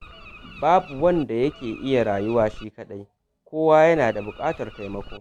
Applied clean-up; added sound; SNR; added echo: none; Bird; 18 dB; none.